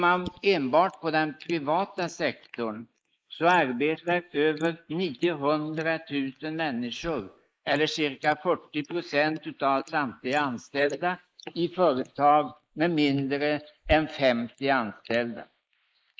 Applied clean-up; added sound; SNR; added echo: neural mask model Resemble Enhance denoiser.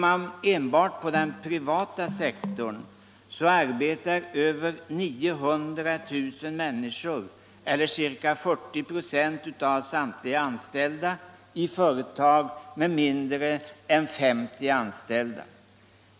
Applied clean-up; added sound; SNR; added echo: none; none; none; none.